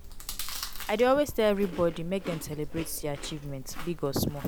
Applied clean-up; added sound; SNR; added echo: none; Chewing, mastication; 9 dB; none.